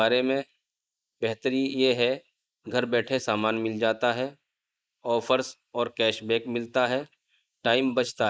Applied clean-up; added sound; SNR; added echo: neural mask model Resemble Enhance denoiser.